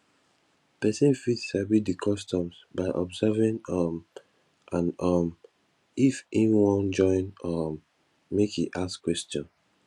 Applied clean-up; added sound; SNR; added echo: none; none; none; none.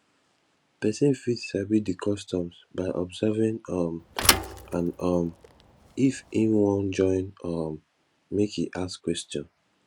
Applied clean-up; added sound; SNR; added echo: none; Thump, thud; 3 dB; none.